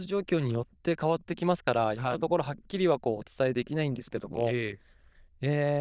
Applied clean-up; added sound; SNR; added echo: neural diffusion model UNIVERSE++.